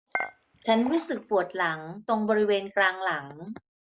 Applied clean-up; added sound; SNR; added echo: none; Dishes, pots, and pans / Chink, clink; 10 dB; none.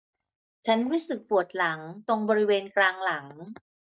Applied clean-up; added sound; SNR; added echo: neural mask model DeepFilterNet 3.